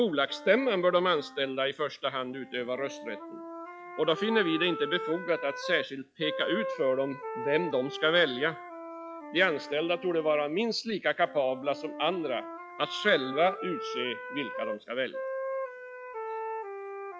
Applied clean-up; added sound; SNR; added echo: classical method log-MMSE.